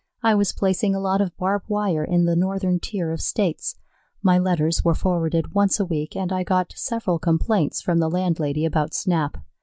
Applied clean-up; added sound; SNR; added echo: none; none; none; none.